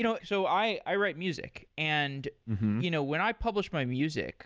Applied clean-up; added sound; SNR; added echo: none; none; none; none.